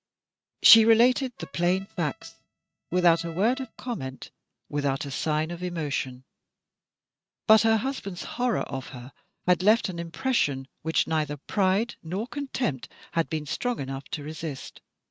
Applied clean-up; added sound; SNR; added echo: neural mask model RNNoise.